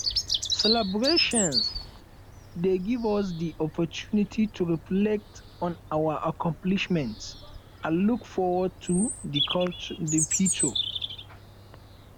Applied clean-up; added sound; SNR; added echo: none; Bird vocalization, bird call, bird song; 5 dB; none.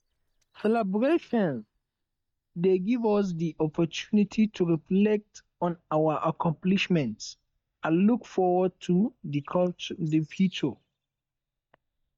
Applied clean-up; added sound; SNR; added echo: neural mask model DeepFilterNet 3.